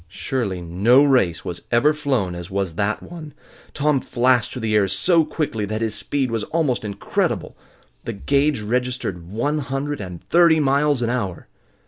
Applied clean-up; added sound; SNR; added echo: none; none; none; none.